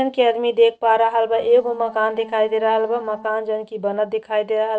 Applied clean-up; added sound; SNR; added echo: neural separator model SepFormer DNS4.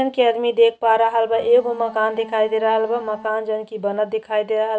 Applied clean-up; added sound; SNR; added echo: none; Bowed string instrument; 20 dB; none.